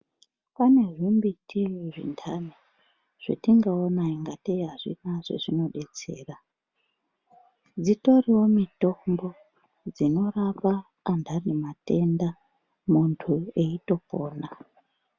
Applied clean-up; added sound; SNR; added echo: none; none; none; none.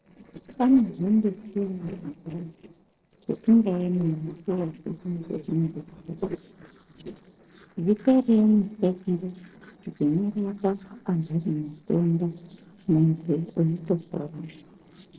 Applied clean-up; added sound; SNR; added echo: neural separator model SepFormer DNS4.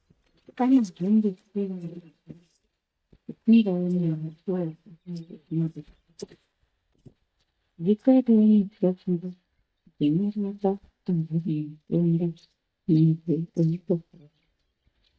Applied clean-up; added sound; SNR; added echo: neural mask model DeepFilterNet 3.